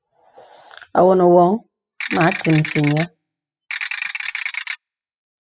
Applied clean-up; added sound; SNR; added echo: classical method spectral subtraction.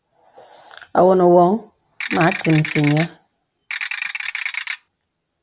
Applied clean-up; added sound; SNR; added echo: none; Ratchet, pawl / Percussion; 7 dB; none.